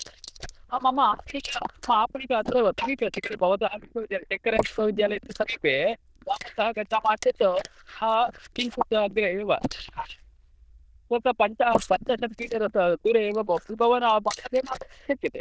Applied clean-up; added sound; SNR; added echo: neural diffusion model UNIVERSE++.